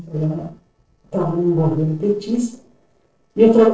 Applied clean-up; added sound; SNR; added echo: neural separator model SepFormer DNS4.